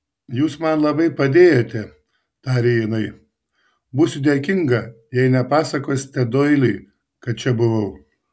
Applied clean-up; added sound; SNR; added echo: none; none; none; none.